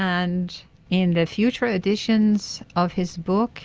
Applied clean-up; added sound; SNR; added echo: none; none; none; none.